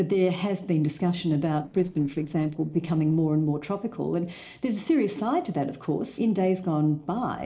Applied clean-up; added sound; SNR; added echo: neural separator model SepFormer DNS4.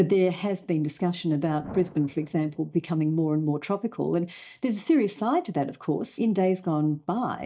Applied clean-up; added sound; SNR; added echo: neural mask model DeepFilterNet 3.